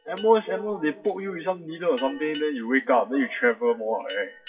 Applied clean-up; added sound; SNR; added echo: classical method WPE with log-MMSE.